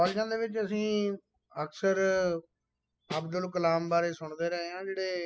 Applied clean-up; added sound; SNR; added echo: classical method spectral subtraction.